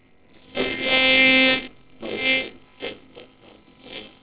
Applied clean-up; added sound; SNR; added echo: neural separator model SepFormer WHAMR!.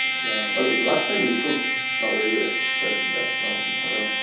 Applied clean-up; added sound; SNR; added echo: none; Trumpet; -3 dB; reverberation time 0.7 s.